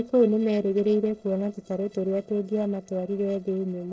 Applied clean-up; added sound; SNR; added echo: neural separator model SepFormer DNS4.